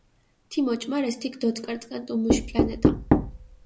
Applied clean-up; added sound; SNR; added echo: none; Knock; -2 dB; none.